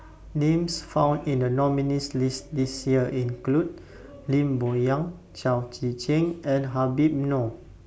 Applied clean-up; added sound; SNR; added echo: none; none; none; none.